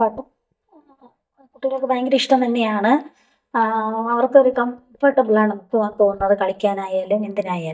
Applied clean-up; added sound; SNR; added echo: neural mask model DeepFilterNet 3.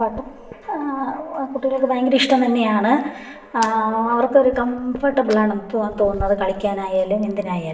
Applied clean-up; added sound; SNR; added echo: none; Fire; 19 dB; reverberation time 0.8 s.